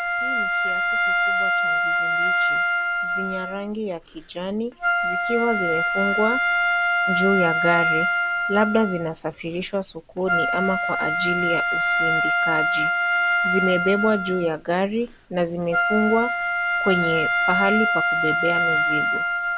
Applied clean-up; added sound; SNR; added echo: none; Wind instrument, woodwind instrument; -3 dB; none.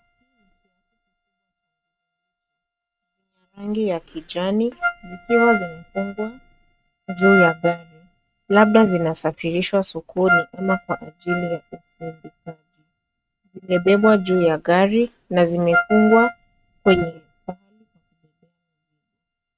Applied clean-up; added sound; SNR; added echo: neural mask model RNNoise.